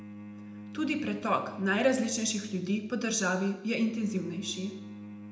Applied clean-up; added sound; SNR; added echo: none; Bowed string instrument; 14 dB; reverberation time 0.8 s.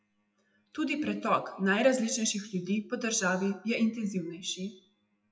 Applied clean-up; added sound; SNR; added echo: classical method WPE with log-MMSE.